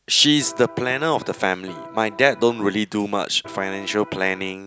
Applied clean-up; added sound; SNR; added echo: none; Electric guitar; 17 dB; none.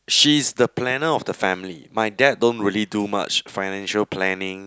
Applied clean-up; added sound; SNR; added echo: none; none; none; none.